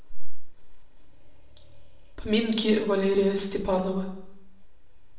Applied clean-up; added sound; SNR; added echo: none; none; none; reverberation time 0.8 s.